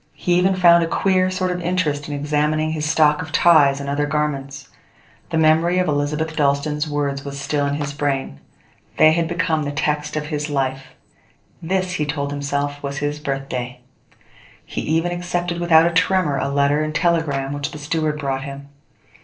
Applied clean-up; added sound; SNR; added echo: neural separator model SepFormer DNS4.